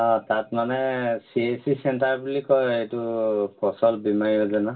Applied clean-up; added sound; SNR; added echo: none; none; none; reverberation time 0.2 s.